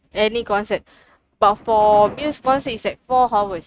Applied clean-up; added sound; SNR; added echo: neural mask model RNNoise.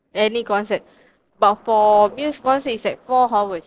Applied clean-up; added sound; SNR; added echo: neural separator model SepFormer DNS4.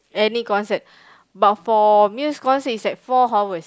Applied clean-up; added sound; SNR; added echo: none; none; none; none.